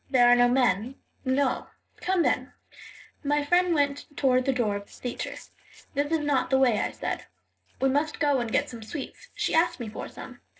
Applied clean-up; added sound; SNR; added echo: neural separator model SepFormer DNS4.